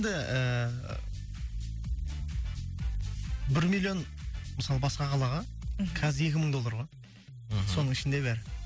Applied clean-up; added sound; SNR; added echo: none; none; none; none.